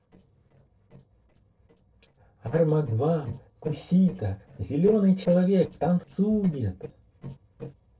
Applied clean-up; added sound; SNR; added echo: neural separator model SepFormer DNS4.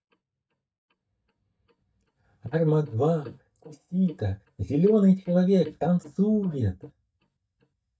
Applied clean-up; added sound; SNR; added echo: neural mask model DeepFilterNet 3.